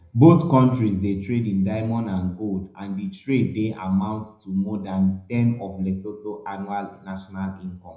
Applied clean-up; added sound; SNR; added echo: none; none; none; reverberation time 0.5 s.